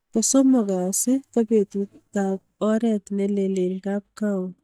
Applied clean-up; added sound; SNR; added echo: neural mask model DeepFilterNet 3.